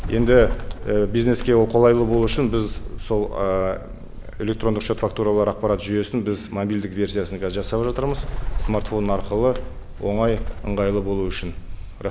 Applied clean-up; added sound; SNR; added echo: none; Bird; 7 dB; none.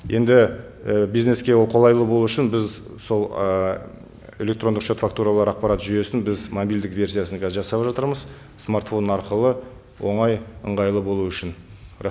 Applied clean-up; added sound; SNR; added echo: none; none; none; none.